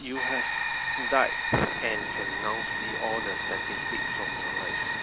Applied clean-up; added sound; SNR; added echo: none; Fire; -4 dB; none.